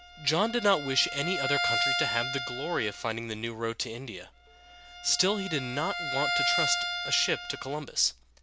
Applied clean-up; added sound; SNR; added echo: none; Bowed string instrument; 3 dB; none.